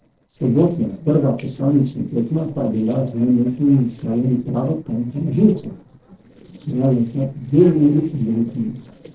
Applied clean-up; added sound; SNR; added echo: neural separator model SepFormer DNS4.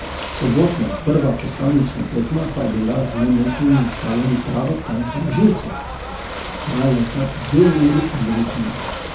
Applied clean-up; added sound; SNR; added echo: none; Ocean / Boat, Water vehicle; 10 dB; reverberation time 0.6 s.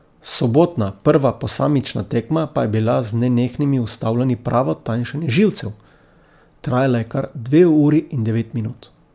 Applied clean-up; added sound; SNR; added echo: none; none; none; none.